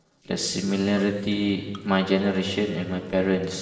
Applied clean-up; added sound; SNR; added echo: neural separator model SepFormer DNS4.